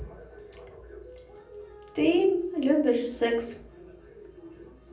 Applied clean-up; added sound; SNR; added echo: none; none; none; reverberation time 0.6 s.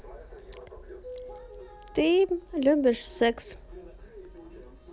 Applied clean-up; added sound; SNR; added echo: none; none; none; none.